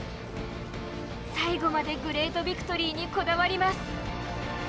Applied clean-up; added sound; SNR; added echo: none; none; none; none.